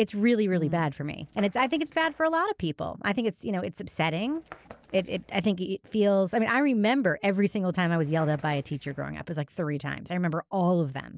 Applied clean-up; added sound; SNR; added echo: neural separator model SepFormer DNS4.